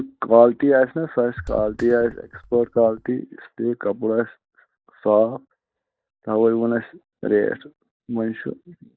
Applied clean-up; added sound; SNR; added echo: neural mask model DeepFilterNet 3.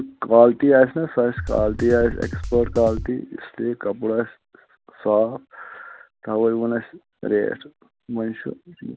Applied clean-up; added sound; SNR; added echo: none; Drum kit; 7 dB; none.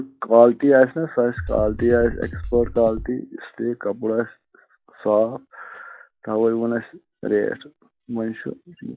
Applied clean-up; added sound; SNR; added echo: classical method log-MMSE.